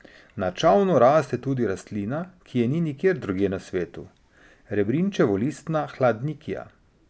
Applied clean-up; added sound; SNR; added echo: none; none; none; none.